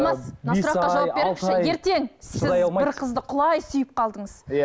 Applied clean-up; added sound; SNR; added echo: none; none; none; none.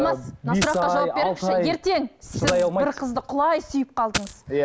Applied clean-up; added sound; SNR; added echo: none; Coin (dropping); 7 dB; none.